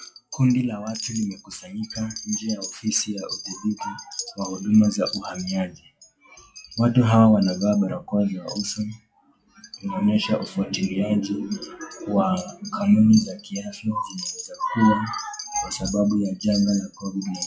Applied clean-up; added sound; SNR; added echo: classical method log-MMSE.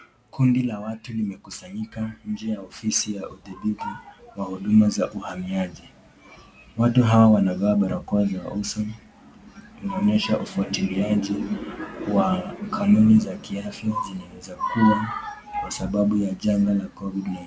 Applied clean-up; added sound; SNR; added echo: none; none; none; none.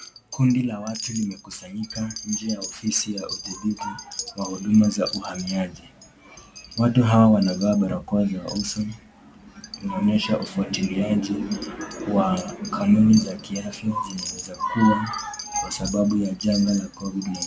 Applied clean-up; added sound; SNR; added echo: none; Wind chime; 15 dB; none.